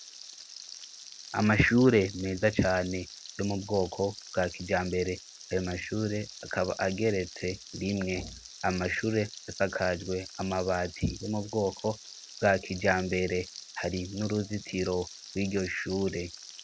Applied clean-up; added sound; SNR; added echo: none; Frying (food); 16 dB; none.